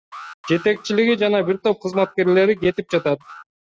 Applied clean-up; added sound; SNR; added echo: neural mask model RNNoise.